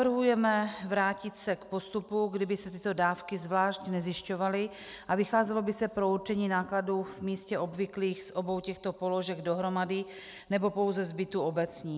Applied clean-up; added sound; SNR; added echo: none; none; none; none.